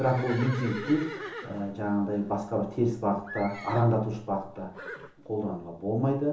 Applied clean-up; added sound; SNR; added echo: none; Livestock, farm animals, working animals; 14 dB; reverberation time 1.2 s.